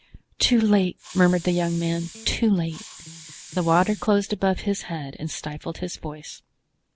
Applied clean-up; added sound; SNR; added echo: none; Hiss + Electric guitar; 17 dB; none.